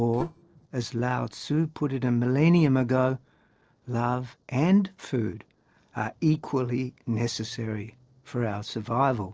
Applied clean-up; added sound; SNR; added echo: neural separator model SepFormer DNS4.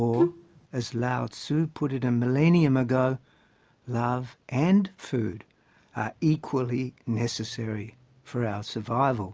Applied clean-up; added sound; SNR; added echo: none; Wind instrument, woodwind instrument; 0 dB; none.